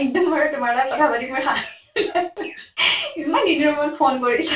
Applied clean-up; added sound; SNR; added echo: none; none; none; reverberation time 0.3 s.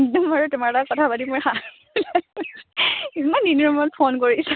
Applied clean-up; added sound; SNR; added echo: none; none; none; none.